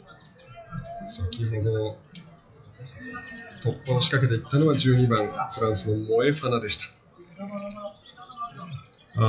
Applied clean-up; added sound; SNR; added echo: classical method WPE with log-MMSE.